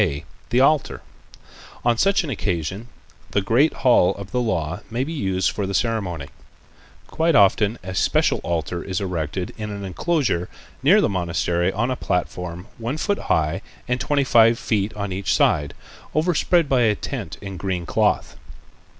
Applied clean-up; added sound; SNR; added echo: none; none; none; none.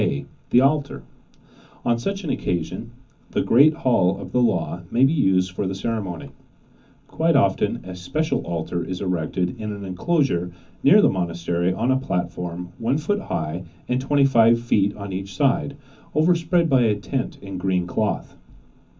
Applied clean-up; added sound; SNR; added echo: none; none; none; reverberation time 0.3 s.